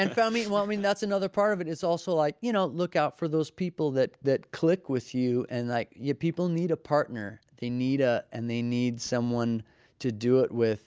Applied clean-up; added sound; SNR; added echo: none; none; none; none.